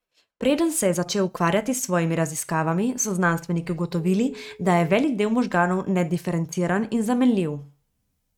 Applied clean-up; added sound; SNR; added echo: neural mask model RNNoise.